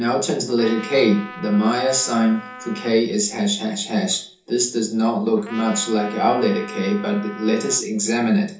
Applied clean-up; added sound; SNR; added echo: none; Trumpet; 16 dB; reverberation time 0.6 s.